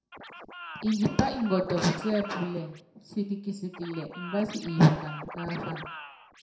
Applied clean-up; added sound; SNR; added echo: none; Scratching (performance technique); 13 dB; reverberation time 0.6 s.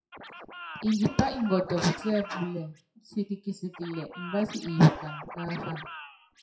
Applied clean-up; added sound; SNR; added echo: classical method WPE with log-MMSE.